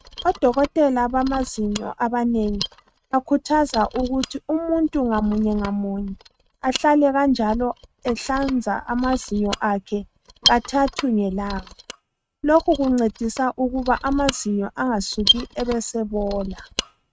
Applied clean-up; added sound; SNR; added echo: neural mask model RNNoise.